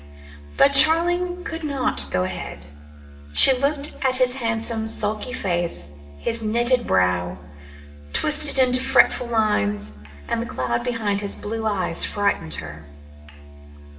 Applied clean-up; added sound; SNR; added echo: none; Musical instrument; 16 dB; reverberation time 0.8 s.